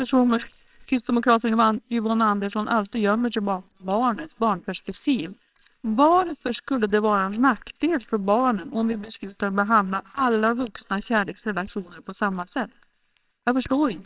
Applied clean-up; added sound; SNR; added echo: neural separator model SepFormer WHAMR!.